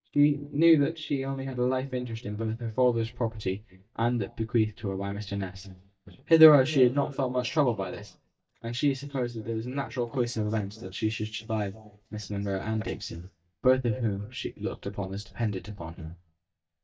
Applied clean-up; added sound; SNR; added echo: neural mask model DeepFilterNet 3.